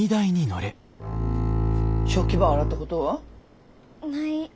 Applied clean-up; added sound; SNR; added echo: none; Bowed string instrument; -3 dB; none.